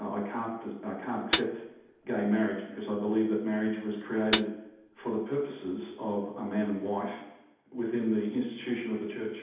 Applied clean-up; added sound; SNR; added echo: none; Hi-hat; -3 dB; reverberation time 0.8 s.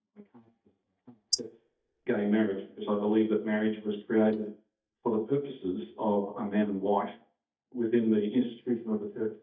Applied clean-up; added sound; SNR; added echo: neural mask model DeepFilterNet 3.